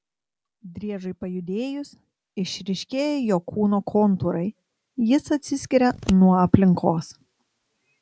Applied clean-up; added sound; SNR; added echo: none; Scissors; 14 dB; none.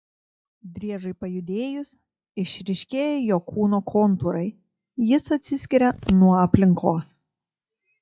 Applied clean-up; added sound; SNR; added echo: classical method log-MMSE.